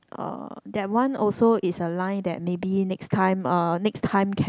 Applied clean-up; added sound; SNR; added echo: none; none; none; none.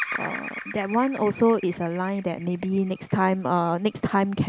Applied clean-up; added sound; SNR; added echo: none; Bird vocalization, bird call, bird song; 14 dB; none.